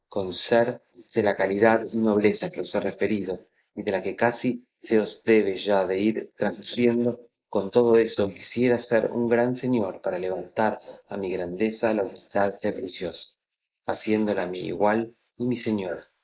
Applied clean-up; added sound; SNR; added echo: neural mask model Resemble Enhance denoiser.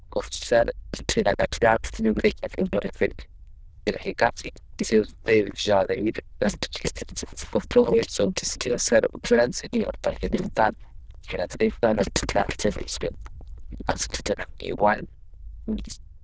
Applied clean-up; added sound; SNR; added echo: neural diffusion model UNIVERSE++.